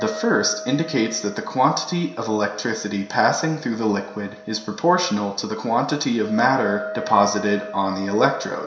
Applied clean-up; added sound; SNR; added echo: none; Wind instrument, woodwind instrument; 14 dB; reverberation time 0.7 s.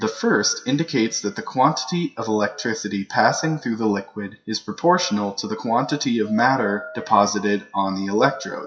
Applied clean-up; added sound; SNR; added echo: classical method WPE with log-MMSE.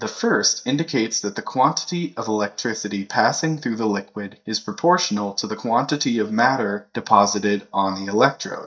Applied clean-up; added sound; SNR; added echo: neural mask model DeepFilterNet 3.